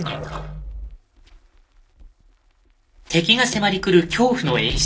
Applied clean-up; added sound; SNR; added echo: neural separator model SepFormer DNS4.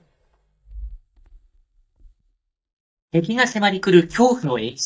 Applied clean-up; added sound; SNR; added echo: neural mask model DeepFilterNet 3.